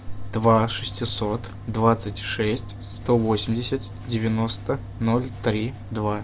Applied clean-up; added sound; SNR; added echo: none; none; none; none.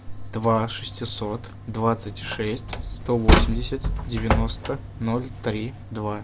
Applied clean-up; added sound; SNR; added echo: none; Slam; -3 dB; none.